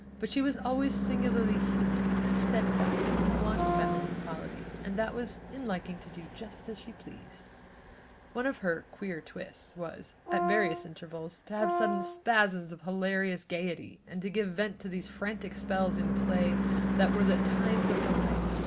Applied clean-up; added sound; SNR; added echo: none; Car passing by / Engine / Truck + Brass instrument; -2 dB; none.